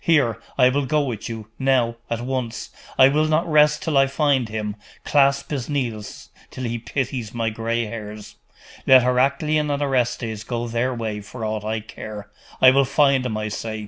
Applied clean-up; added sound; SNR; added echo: none; none; none; none.